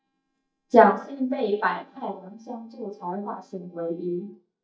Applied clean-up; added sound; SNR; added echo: neural mask model DeepFilterNet 3.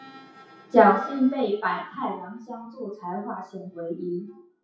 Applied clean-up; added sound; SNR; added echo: classical method WPE with log-MMSE.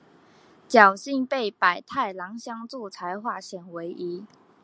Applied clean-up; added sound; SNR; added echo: none; none; none; none.